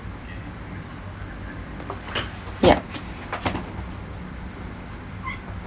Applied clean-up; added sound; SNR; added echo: none; none; none; none.